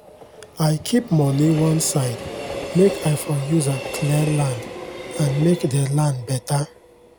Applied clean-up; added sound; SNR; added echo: none; Train; 12 dB; none.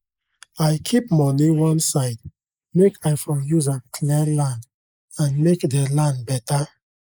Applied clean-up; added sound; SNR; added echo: neural mask model Resemble Enhance denoiser.